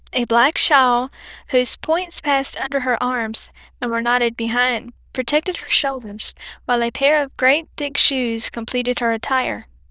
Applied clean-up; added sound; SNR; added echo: neural diffusion model UNIVERSE++.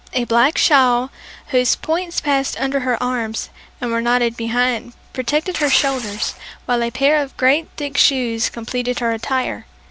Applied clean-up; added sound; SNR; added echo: none; Tearing; 9 dB; none.